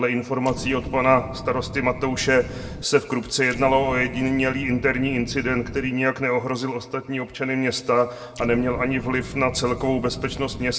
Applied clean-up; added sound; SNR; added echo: none; Explosion; 11 dB; reverberation time 1.0 s.